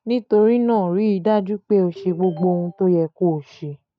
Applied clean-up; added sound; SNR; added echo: neural mask model RNNoise.